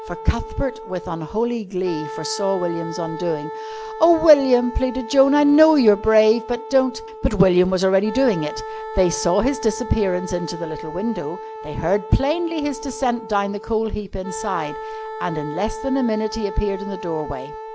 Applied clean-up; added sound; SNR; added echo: none; Wind instrument, woodwind instrument; 12 dB; none.